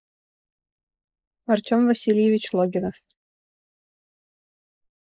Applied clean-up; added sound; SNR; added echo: neural mask model Resemble Enhance denoiser.